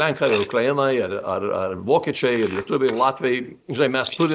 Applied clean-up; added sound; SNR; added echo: neural mask model Resemble Enhance denoiser.